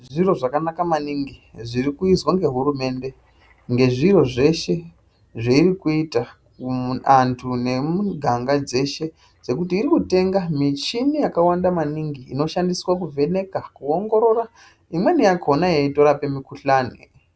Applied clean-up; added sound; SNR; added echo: none; none; none; none.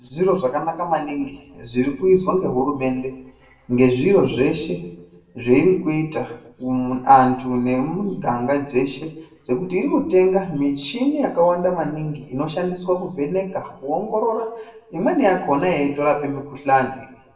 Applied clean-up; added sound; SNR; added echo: none; none; none; reverberation time 0.7 s.